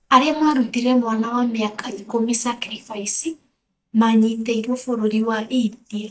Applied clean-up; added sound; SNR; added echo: neural mask model DeepFilterNet 3.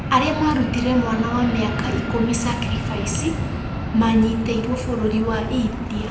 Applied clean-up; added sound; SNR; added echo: none; Fixed-wing aircraft, airplane; 4 dB; reverberation time 0.7 s.